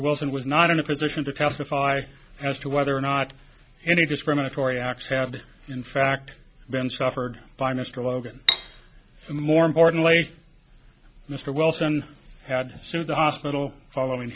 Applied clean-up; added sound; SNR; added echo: none; Cutlery, silverware; 0 dB; none.